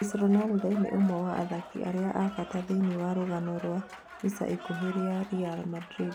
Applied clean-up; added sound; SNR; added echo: none; Applause / Cheering; 15 dB; none.